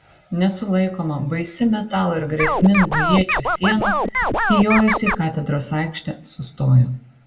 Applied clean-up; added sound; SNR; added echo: none; Scratching (performance technique); 1 dB; reverberation time 0.3 s.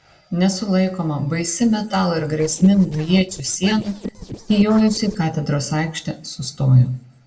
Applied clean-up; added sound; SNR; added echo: neural separator model SepFormer DNS4.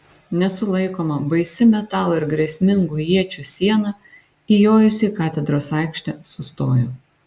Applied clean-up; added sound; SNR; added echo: none; none; none; none.